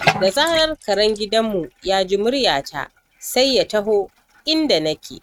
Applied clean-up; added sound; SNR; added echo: neural mask model RNNoise.